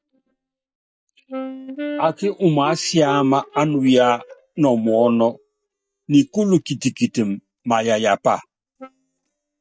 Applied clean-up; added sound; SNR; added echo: neural mask model DeepFilterNet 3.